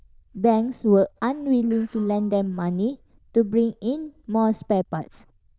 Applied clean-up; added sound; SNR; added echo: neural diffusion model UNIVERSE++.